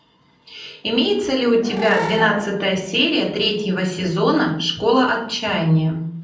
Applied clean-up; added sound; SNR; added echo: none; Animal / Brass instrument; 11 dB; reverberation time 0.6 s.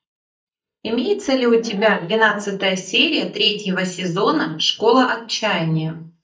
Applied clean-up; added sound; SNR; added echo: neural mask model DeepFilterNet 3.